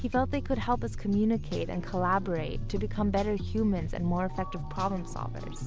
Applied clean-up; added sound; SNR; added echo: none; none; none; none.